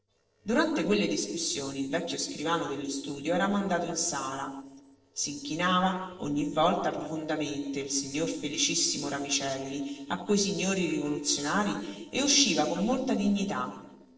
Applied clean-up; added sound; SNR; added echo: neural separator model SepFormer DNS4.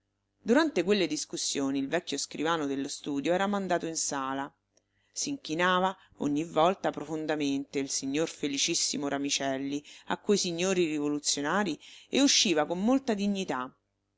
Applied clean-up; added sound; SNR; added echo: none; none; none; none.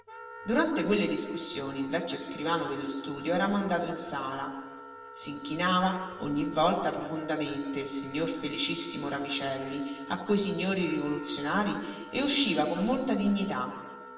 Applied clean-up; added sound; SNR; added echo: none; Wind instrument, woodwind instrument; 16 dB; reverberation time 1.3 s.